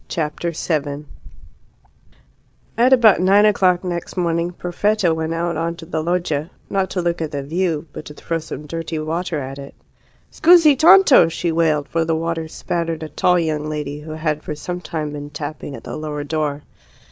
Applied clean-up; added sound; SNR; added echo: none; none; none; none.